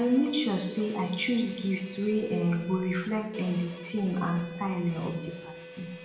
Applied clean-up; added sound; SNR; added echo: none; Bowed string instrument; 16 dB; reverberation time 1.1 s.